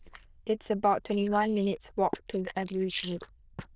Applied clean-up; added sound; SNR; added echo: neural diffusion model UNIVERSE++.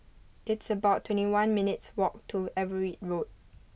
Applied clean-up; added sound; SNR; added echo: none; none; none; none.